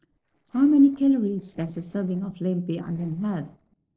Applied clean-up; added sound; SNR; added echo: neural separator model SepFormer DNS4.